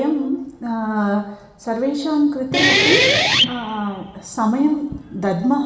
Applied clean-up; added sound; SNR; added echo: none; Guitar; -3 dB; reverberation time 1.0 s.